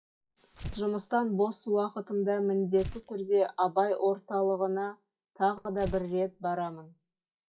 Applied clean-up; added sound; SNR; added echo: classical method WPE with log-MMSE.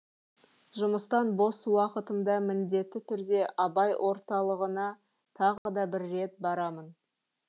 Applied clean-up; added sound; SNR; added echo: none; none; none; none.